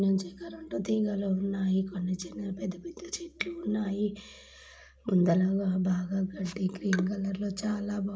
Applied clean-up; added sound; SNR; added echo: none; none; none; reverberation time 0.3 s.